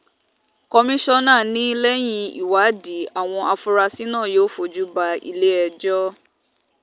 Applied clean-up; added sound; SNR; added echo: none; none; none; none.